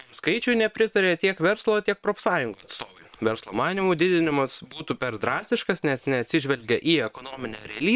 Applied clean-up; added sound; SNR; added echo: neural separator model SepFormer WHAM!.